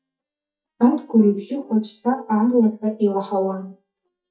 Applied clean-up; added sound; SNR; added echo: neural mask model DeepFilterNet 3.